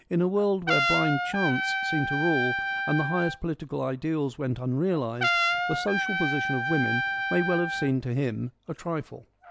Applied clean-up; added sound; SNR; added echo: none; Trumpet; 2 dB; none.